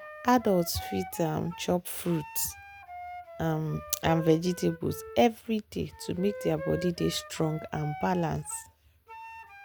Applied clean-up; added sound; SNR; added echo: none; Wind instrument, woodwind instrument; 14 dB; none.